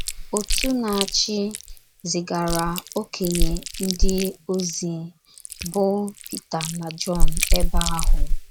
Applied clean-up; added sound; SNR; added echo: none; Chewing, mastication; -4 dB; none.